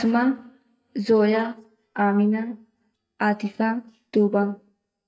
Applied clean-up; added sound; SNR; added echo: neural mask model DeepFilterNet 3.